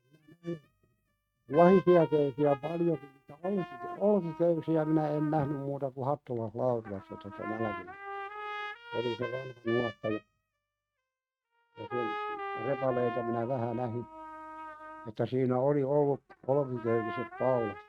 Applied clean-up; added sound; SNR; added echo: neural mask model RNNoise.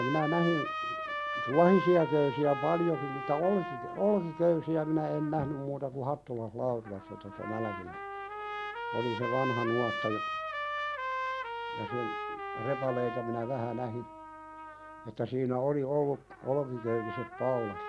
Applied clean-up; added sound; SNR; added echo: none; Trumpet; 7 dB; none.